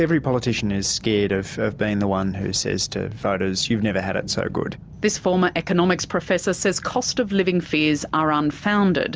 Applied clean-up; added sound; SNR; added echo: none; none; none; none.